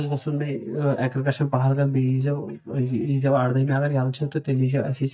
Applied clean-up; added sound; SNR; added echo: neural mask model DeepFilterNet 3.